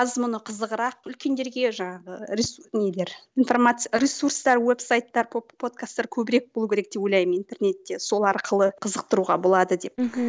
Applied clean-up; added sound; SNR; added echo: none; none; none; none.